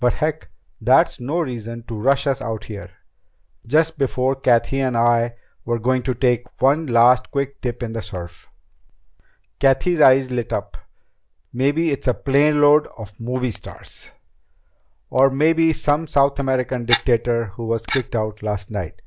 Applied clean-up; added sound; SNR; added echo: none; Clock; 6 dB; none.